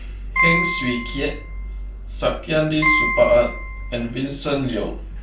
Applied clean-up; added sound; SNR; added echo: none; Piano; 2 dB; reverberation time 0.3 s.